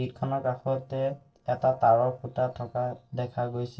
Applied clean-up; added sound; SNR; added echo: neural separator model SepFormer DNS4.